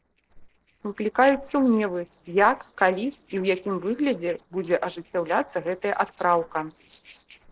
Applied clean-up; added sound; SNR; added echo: neural separator model SepFormer DNS4.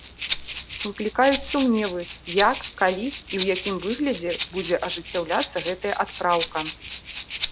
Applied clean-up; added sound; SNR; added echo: none; Rattle (instrument); 8 dB; none.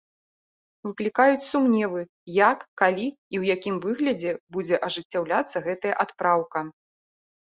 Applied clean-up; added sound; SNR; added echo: none; none; none; none.